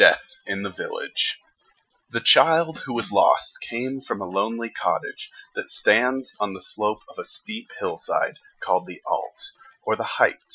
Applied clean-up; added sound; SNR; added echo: classical method Wiener filter.